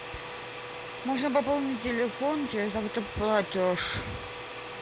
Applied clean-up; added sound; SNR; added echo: none; Domestic sounds, home sounds; 9 dB; none.